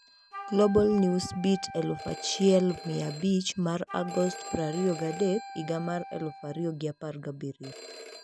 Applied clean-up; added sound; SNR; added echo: none; Wind instrument, woodwind instrument + Telephone; 13 dB; none.